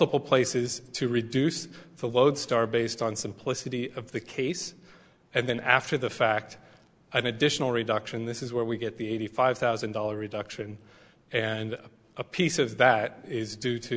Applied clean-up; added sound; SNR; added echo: none; none; none; none.